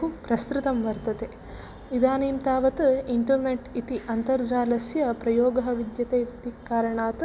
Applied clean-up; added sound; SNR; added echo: none; none; none; none.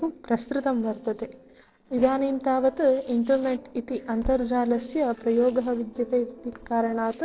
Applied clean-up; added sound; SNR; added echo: neural separator model SepFormer DNS4.